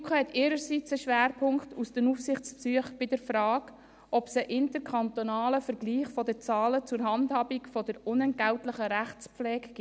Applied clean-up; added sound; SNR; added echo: none; none; none; none.